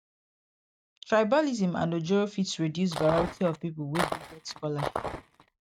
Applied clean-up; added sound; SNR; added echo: neural mask model RNNoise.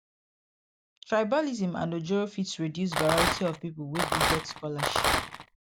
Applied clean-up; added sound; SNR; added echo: none; Rattle; -3 dB; none.